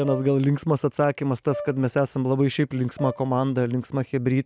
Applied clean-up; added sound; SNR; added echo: none; Brass instrument; 17 dB; none.